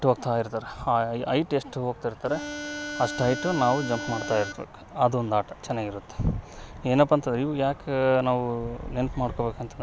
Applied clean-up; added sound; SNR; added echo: none; Harmonica; 8 dB; none.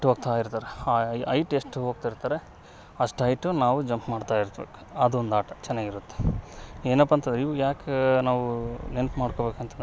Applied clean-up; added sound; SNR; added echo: none; none; none; none.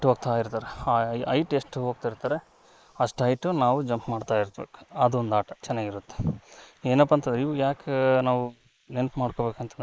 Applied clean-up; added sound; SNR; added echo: neural mask model Resemble Enhance denoiser.